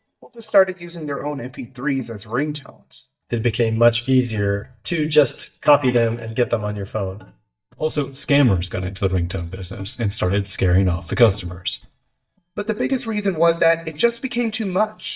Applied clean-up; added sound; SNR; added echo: neural mask model DeepFilterNet 3.